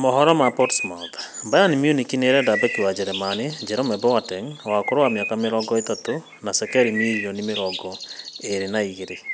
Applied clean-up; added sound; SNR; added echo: none; Bird; 12 dB; none.